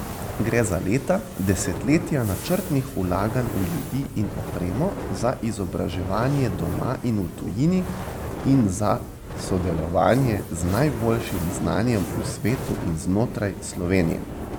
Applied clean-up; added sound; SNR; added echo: none; Fire; 8 dB; none.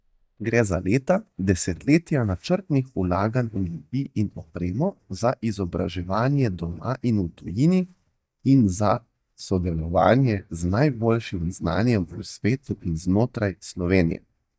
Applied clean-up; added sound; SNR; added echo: neural mask model DeepFilterNet 3.